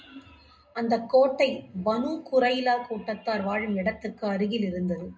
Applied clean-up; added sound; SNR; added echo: none; none; none; reverberation time 0.2 s.